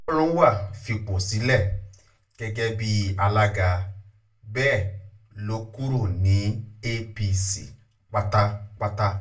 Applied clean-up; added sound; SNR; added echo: none; none; none; reverberation time 0.2 s.